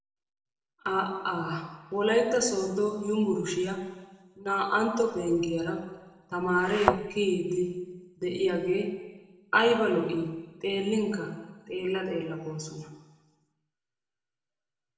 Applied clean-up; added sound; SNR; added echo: none; Thump, thud; 0 dB; reverberation time 1.1 s.